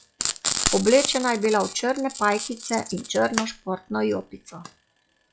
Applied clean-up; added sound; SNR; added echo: classical method log-MMSE.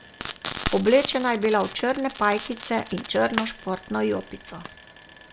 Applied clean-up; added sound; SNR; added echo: none; Frying (food); 5 dB; none.